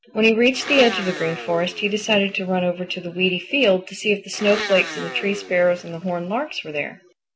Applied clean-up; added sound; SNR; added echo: none; Domestic sounds, home sounds; 12 dB; none.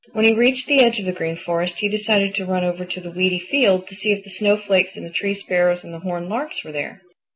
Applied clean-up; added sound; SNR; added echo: none; none; none; none.